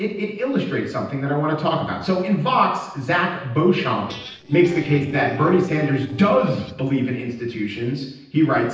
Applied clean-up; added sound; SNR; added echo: neural separator model SepFormer DNS4.